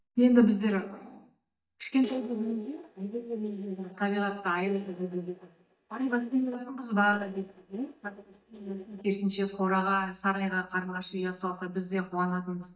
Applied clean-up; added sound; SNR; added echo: neural mask model DeepFilterNet 3.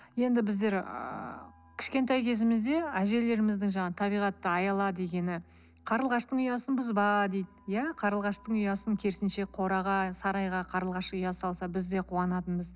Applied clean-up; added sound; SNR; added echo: none; none; none; none.